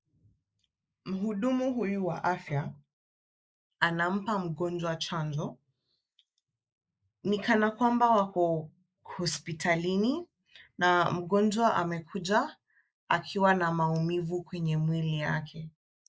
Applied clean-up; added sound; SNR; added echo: neural mask model Resemble Enhance denoiser.